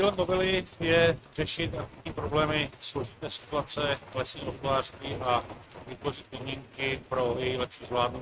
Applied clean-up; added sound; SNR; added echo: neural mask model RNNoise.